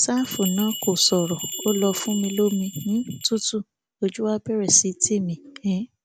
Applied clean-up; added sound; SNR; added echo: none; Bell; 11 dB; none.